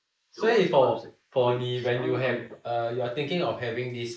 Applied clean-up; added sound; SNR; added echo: neural mask model Resemble Enhance denoiser.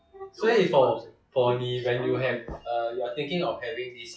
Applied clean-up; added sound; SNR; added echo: classical method log-MMSE.